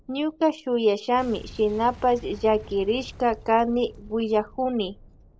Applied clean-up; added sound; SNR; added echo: none; Boom; 20 dB; none.